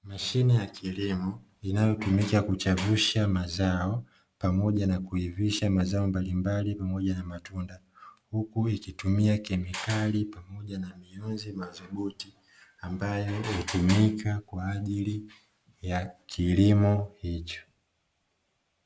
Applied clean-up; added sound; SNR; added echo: none; none; none; none.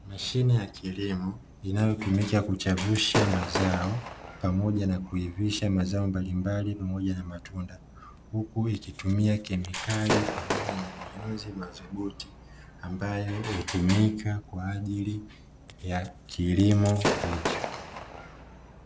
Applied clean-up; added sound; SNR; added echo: none; Gunshot, gunfire / Fireworks; 8 dB; none.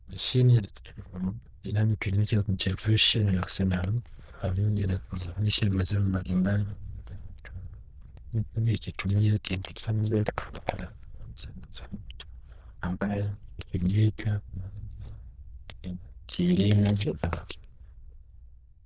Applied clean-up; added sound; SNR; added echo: neural diffusion model UNIVERSE++.